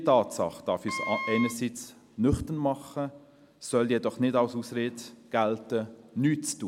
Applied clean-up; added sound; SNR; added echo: none; Wind instrument, woodwind instrument; 7 dB; none.